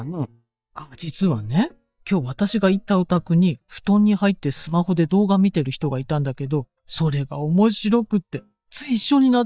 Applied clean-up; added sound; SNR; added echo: neural mask model DeepFilterNet 3.